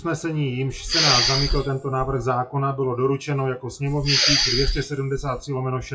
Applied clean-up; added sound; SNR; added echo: classical method WPE with log-MMSE.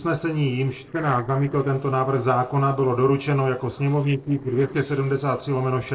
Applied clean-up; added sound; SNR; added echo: neural separator model SepFormer DNS4.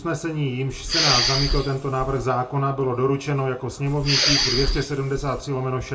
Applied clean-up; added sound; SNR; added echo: none; Respiratory sounds; 0 dB; reverberation time 0.2 s.